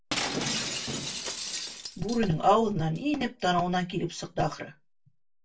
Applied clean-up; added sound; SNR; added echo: none; Shatter; 6 dB; reverberation time 0.1 s.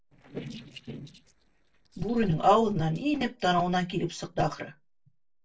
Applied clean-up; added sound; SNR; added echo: neural separator model SepFormer DNS4.